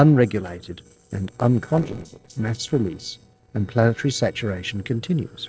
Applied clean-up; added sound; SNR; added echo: neural separator model SepFormer DNS4.